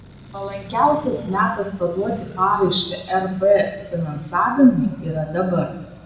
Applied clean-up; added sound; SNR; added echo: none; Accelerating, revving, vroom; 19 dB; reverberation time 0.8 s.